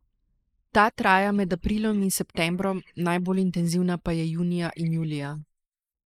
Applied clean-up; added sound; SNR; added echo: neural mask model Resemble Enhance denoiser.